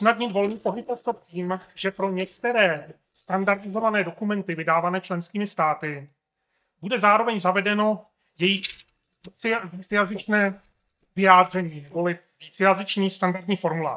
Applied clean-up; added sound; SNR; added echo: neural mask model DeepFilterNet 3.